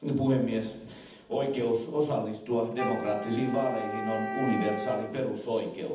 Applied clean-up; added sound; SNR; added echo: none; Wind instrument, woodwind instrument; 7 dB; reverberation time 0.8 s.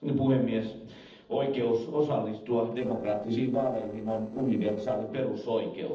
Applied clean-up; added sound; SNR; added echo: neural separator model SepFormer DNS4.